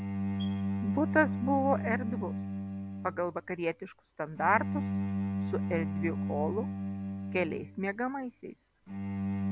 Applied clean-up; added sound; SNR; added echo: none; Bowed string instrument; 1 dB; none.